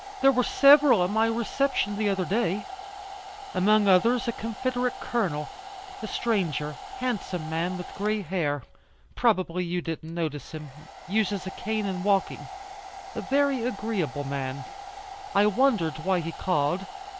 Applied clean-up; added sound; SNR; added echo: none; Domestic sounds, home sounds; 14 dB; none.